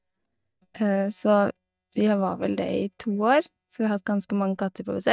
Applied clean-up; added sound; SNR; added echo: neural mask model DeepFilterNet 3.